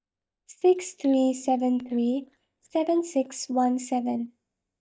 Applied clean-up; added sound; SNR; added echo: neural mask model DeepFilterNet 3.